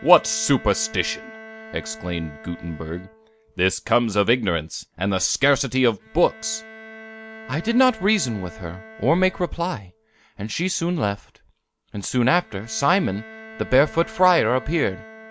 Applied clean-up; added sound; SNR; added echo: none; Bowed string instrument; 20 dB; none.